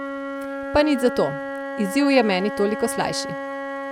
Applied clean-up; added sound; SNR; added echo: none; Wind instrument, woodwind instrument; 6 dB; none.